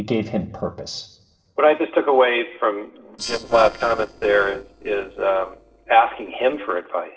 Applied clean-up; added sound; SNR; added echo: neural separator model SepFormer DNS4.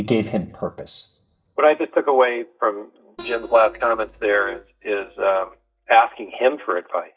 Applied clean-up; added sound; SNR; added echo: neural mask model DeepFilterNet 3.